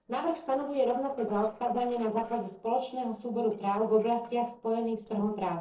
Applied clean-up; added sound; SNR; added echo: neural separator model SepFormer DNS4.